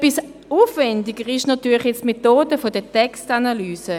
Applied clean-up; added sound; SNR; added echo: none; none; none; none.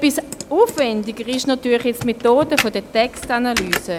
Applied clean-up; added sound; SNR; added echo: none; Computer keyboard; 10 dB; none.